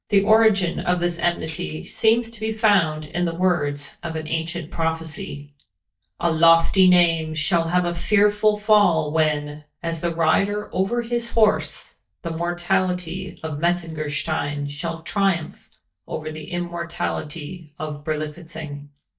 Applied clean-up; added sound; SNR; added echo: neural mask model DeepFilterNet 3.